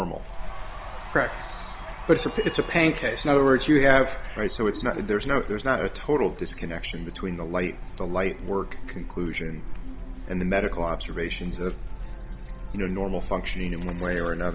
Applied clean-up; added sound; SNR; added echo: none; Cheering; 19 dB; none.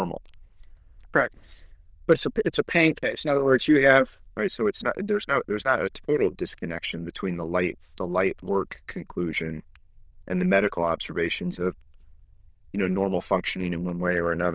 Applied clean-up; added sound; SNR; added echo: neural diffusion model UNIVERSE++.